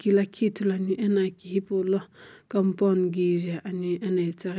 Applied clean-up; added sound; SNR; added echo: none; none; none; none.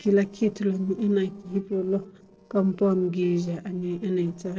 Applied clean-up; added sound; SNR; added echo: neural separator model SepFormer DNS4.